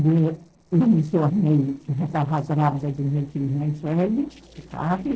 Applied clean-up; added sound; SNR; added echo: neural separator model SepFormer DNS4.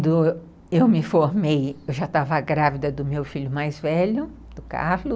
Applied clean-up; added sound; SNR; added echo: none; none; none; none.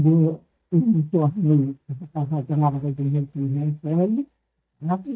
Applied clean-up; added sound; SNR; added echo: neural mask model DeepFilterNet 3.